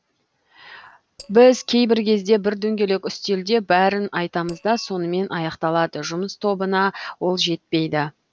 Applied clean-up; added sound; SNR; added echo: neural separator model SepFormer DNS4.